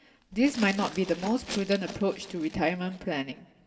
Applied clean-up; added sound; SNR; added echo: none; Glass; 14 dB; reverberation time 1.6 s.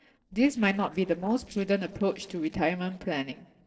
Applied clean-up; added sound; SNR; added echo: neural separator model SepFormer DNS4.